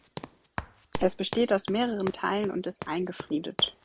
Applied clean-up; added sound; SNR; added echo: none; Run; 11 dB; none.